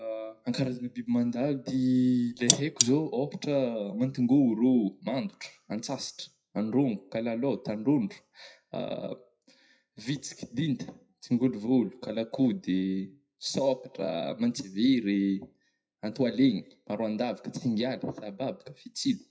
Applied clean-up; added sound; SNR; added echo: classical method WPE with log-MMSE.